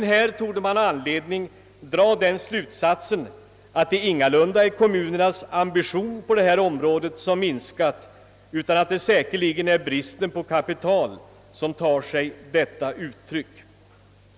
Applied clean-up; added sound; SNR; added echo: none; none; none; none.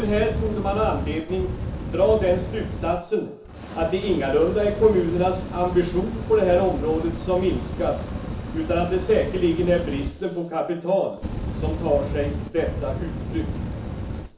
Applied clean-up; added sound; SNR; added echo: none; Fire; 6 dB; reverberation time 0.7 s.